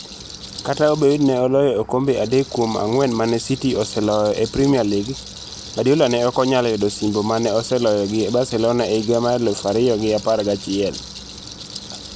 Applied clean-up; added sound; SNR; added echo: none; Rattle; 16 dB; none.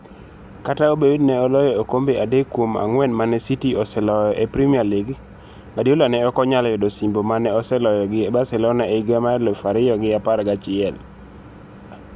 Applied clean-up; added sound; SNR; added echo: none; none; none; none.